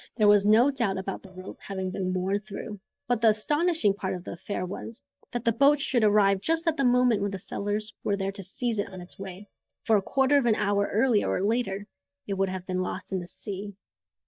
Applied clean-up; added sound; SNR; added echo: neural mask model DeepFilterNet 3.